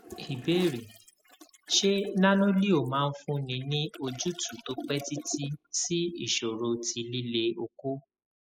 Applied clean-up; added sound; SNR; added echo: classical method spectral subtraction.